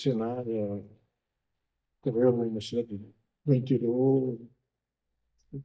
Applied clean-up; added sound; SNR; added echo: neural mask model DeepFilterNet 3.